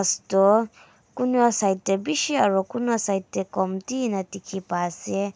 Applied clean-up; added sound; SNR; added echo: none; none; none; none.